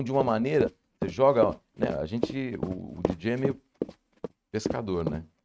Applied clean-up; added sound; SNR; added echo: neural mask model RNNoise.